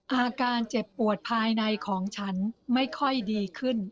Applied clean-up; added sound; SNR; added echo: neural separator model SepFormer DNS4.